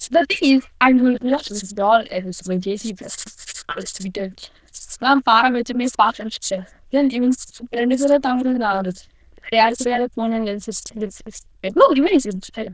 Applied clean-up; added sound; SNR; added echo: neural diffusion model UNIVERSE++.